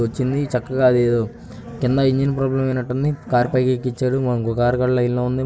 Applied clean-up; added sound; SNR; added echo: none; none; none; none.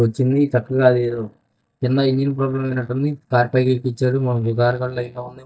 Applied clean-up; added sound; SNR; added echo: neural mask model DeepFilterNet 3.